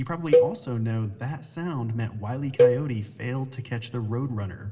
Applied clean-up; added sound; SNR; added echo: none; Cowbell; -3 dB; reverberation time 1.9 s.